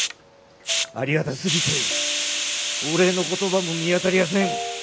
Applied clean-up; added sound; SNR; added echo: none; Hiss; 3 dB; none.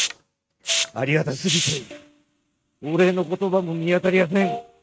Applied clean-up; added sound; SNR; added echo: neural mask model RNNoise.